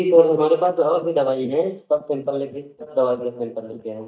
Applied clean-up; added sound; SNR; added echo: neural mask model DeepFilterNet 3.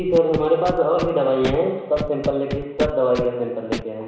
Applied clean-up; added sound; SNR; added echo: none; Scratching (performance technique); 10 dB; reverberation time 1.0 s.